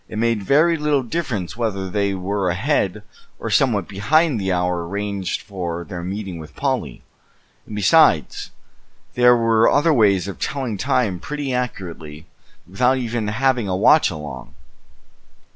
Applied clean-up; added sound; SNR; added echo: none; none; none; none.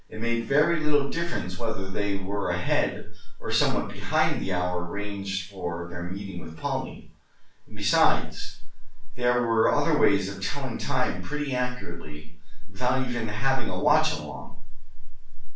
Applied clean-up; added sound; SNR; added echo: none; none; none; reverberation time 0.3 s.